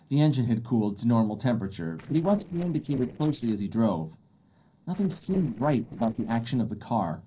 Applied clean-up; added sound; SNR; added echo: neural separator model SepFormer DNS4.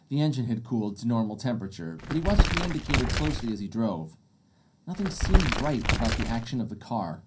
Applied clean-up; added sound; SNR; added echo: none; Crumpling, crinkling; -4 dB; reverberation time 0.3 s.